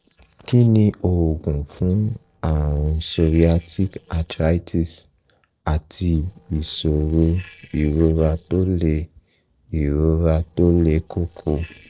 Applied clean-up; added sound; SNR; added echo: neural separator model SepFormer DNS4.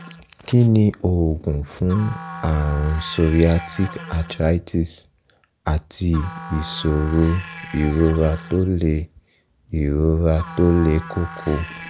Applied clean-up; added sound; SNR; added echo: none; Musical instrument; 16 dB; none.